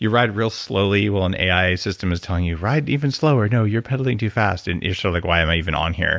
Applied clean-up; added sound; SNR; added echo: none; none; none; none.